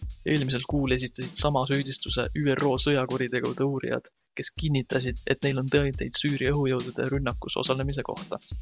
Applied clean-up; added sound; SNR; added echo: none; Drum / Drum kit; 12 dB; none.